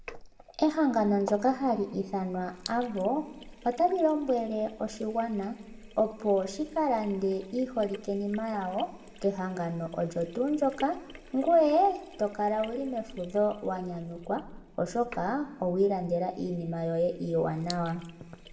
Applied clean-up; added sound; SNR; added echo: none; Sink (filling or washing); 20 dB; reverberation time 1.2 s.